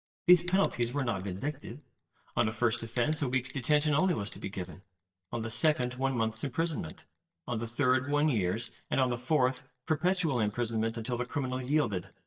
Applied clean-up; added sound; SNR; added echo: neural mask model DeepFilterNet 3.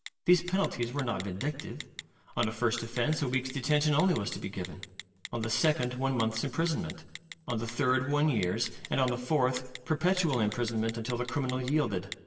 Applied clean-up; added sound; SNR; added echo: none; Telephone; 17 dB; reverberation time 0.8 s.